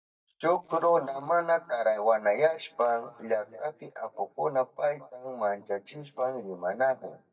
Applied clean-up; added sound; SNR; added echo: neural mask model DeepFilterNet 3.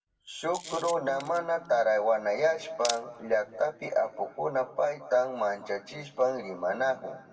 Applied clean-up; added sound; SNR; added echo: none; Camera; 15 dB; reverberation time 1.6 s.